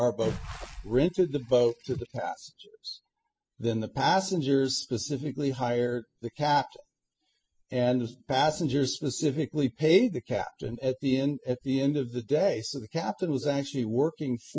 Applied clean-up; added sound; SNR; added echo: classical method spectral subtraction.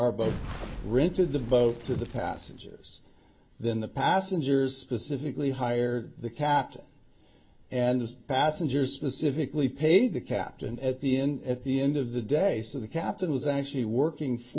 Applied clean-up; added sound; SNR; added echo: none; Crackle; 11 dB; none.